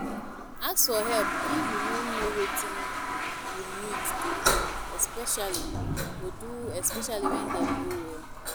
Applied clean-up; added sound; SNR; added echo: none; Toilet flush; -2 dB; none.